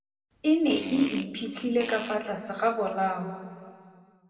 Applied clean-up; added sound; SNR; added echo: none; Fart; 13 dB; reverberation time 2.0 s.